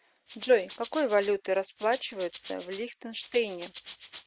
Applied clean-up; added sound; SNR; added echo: none; Rattle (instrument); 18 dB; none.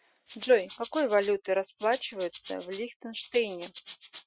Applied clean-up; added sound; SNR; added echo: classical method Wiener filter.